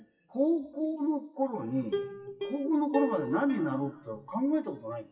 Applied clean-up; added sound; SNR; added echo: classical method WPE with log-MMSE.